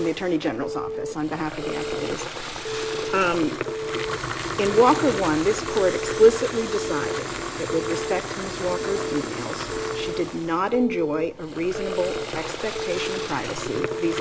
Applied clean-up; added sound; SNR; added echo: none; Fill (with liquid) / Water tap, faucet + Telephone; 4 dB; none.